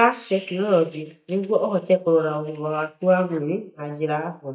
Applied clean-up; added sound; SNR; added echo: neural mask model DeepFilterNet 3.